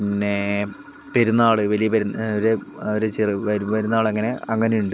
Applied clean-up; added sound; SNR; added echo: none; Sink (filling or washing) / Water; 18 dB; none.